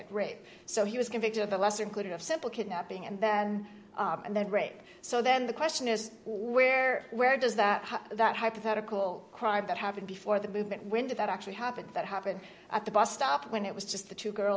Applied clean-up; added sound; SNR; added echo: none; none; none; none.